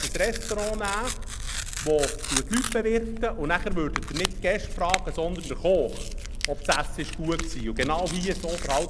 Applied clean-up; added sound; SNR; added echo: none; Tearing; 3 dB; none.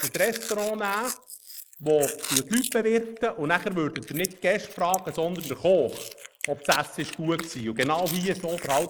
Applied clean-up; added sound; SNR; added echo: neural mask model Resemble Enhance denoiser.